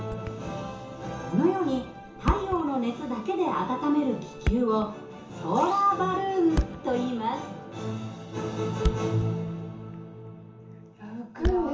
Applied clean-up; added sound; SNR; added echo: none; Thump, thud; 8 dB; reverberation time 0.7 s.